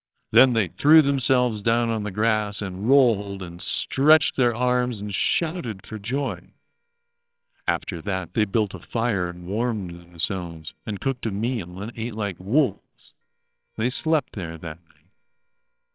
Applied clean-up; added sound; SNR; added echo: neural separator model SepFormer WHAMR!.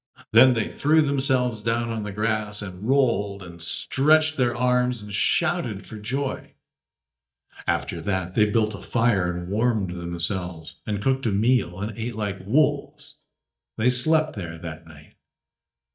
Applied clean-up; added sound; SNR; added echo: neural mask model DeepFilterNet 3.